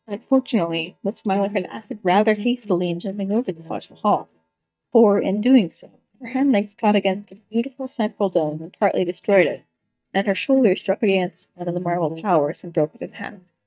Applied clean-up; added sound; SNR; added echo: neural mask model DeepFilterNet 3.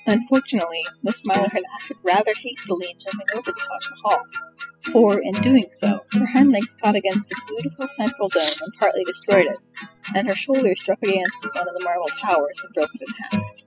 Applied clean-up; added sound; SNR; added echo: classical method spectral subtraction.